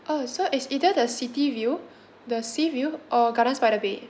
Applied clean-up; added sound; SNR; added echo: none; none; none; none.